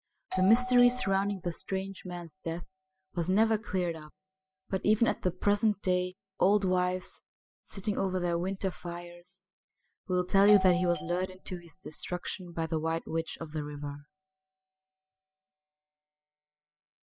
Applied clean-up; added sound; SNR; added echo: classical method spectral subtraction.